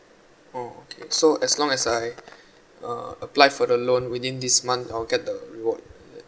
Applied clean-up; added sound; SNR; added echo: none; none; none; none.